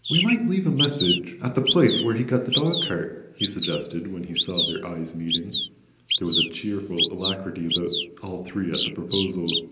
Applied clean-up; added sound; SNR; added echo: none; Bird vocalization, bird call, bird song; 2 dB; reverberation time 0.9 s.